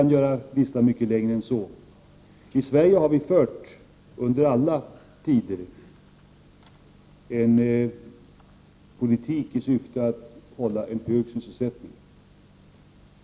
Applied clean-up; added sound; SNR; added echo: none; none; none; none.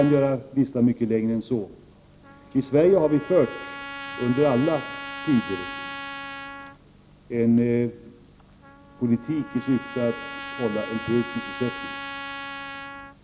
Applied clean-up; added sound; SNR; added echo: none; Trumpet; 13 dB; none.